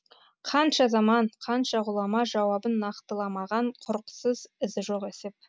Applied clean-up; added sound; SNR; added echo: none; none; none; none.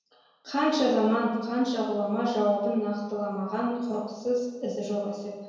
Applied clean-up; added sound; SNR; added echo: none; none; none; reverberation time 1.2 s.